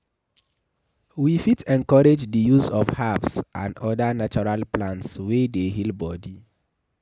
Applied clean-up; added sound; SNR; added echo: none; none; none; none.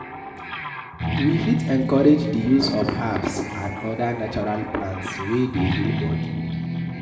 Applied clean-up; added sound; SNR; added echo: none; Guitar; 4 dB; reverberation time 1.6 s.